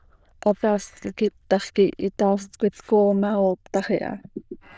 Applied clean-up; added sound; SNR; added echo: neural diffusion model UNIVERSE++.